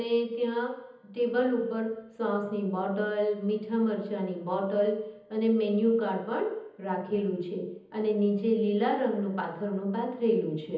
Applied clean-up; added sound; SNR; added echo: none; none; none; reverberation time 1.3 s.